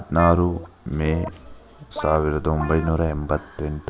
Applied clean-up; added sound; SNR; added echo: none; Guitar; 15 dB; none.